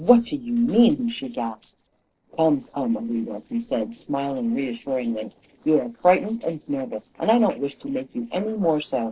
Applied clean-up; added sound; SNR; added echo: neural separator model SepFormer DNS4.